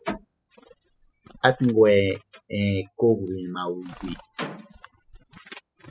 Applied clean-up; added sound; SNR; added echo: classical method spectral subtraction.